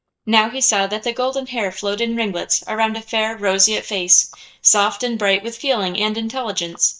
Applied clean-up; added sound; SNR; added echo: neural mask model DeepFilterNet 3.